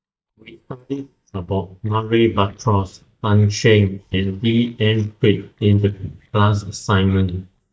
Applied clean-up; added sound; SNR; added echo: neural mask model DeepFilterNet 3.